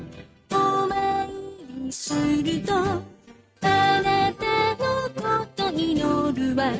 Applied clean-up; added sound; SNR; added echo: neural mask model RNNoise.